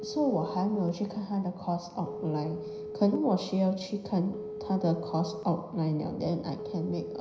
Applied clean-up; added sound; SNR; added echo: none; Telephone; 12 dB; reverberation time 0.9 s.